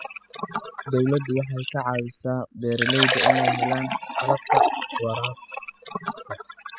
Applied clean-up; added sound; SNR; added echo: classical method spectral subtraction.